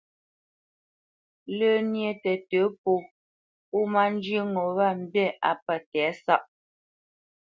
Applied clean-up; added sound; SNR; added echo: none; none; none; none.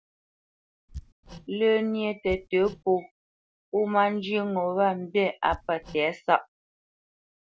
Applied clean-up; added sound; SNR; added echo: none; Hammer; 18 dB; none.